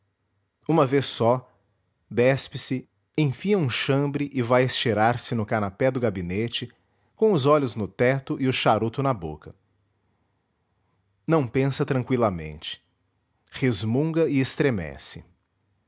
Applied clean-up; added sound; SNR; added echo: none; none; none; none.